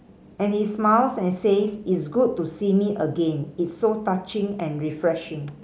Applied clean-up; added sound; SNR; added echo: none; none; none; none.